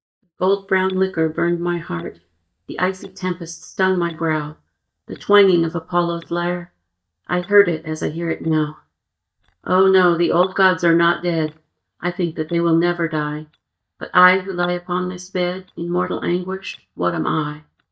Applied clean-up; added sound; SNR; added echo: neural mask model DeepFilterNet 3.